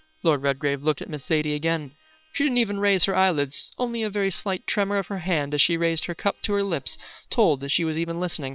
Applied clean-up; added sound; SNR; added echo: neural separator model SepFormer WHAM!.